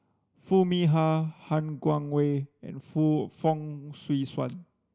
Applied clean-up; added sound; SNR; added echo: none; none; none; none.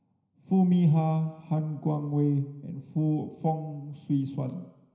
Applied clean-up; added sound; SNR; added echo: none; none; none; reverberation time 0.9 s.